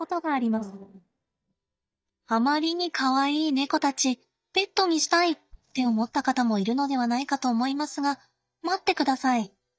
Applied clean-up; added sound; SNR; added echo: neural mask model DeepFilterNet 3.